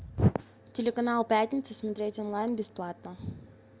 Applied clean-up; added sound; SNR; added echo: none; none; none; none.